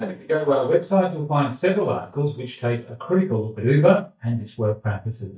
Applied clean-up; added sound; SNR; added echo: neural mask model DeepFilterNet 3.